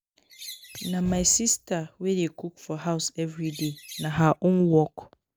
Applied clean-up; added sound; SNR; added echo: none; Bird; 16 dB; none.